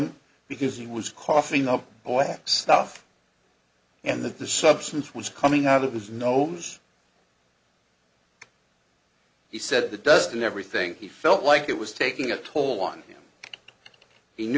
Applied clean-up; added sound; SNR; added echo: none; none; none; none.